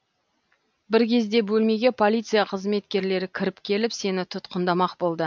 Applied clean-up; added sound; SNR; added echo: none; none; none; none.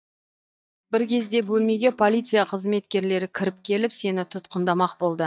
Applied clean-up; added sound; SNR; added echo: neural mask model DeepFilterNet 3.